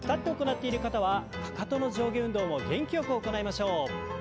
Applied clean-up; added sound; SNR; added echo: none; none; none; none.